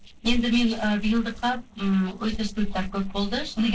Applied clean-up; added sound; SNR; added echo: neural separator model SepFormer DNS4.